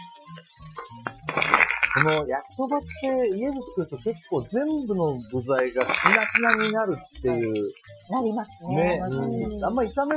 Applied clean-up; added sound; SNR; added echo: classical method Wiener filter.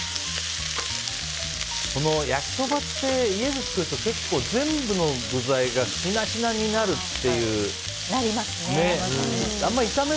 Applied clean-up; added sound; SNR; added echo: none; none; none; none.